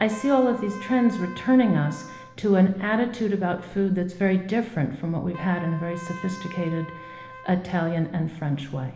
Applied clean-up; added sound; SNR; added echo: none; Trumpet; 19 dB; reverberation time 1.1 s.